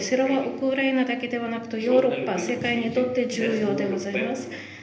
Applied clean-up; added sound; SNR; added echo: none; none; none; reverberation time 0.8 s.